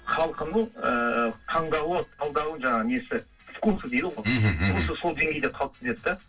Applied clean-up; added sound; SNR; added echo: neural separator model SepFormer DNS4.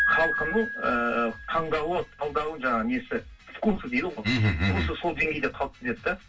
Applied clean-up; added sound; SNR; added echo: none; Piano; 8 dB; reverberation time 0.1 s.